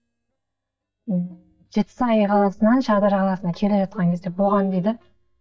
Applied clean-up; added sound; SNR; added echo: neural mask model DeepFilterNet 3.